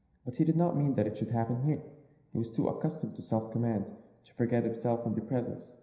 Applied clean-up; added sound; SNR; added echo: none; none; none; reverberation time 0.9 s.